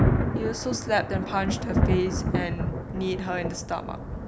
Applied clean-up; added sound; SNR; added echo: none; Thunder; -3 dB; none.